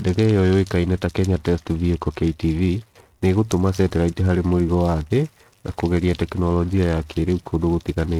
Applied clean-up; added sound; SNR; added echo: neural mask model RNNoise.